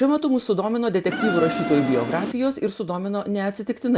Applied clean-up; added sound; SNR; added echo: none; Insect; 4 dB; none.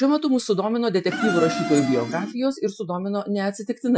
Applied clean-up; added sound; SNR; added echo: classical method Wiener filter.